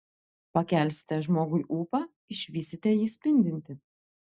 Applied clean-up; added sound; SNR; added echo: none; none; none; none.